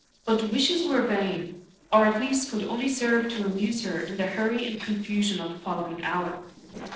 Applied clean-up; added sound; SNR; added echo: neural separator model SepFormer DNS4.